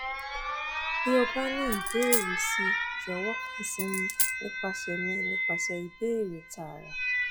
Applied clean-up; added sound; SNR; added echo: classical method log-MMSE.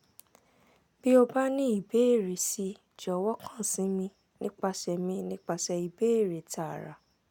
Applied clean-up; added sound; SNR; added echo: none; none; none; none.